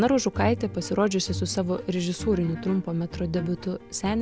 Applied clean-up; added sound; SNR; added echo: none; none; none; none.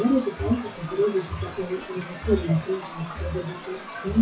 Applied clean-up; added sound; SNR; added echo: classical method WPE with log-MMSE.